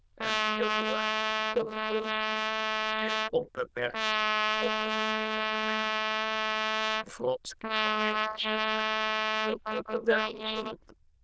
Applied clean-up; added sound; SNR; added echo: neural diffusion model UNIVERSE++.